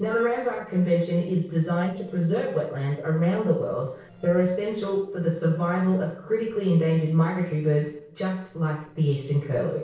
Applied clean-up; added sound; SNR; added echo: neural separator model SepFormer DNS4.